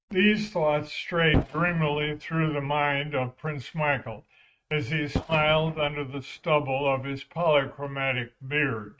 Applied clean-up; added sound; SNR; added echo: neural mask model RNNoise.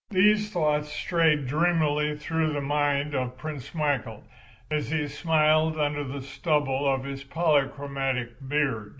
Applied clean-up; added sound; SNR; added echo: none; none; none; none.